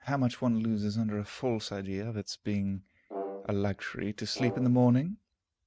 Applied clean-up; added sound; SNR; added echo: neural mask model RNNoise.